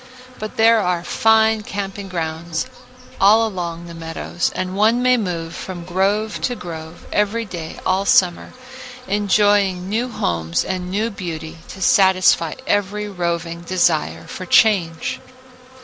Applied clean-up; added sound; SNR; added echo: none; Walk, footsteps / Insect + Insect; 19 dB; none.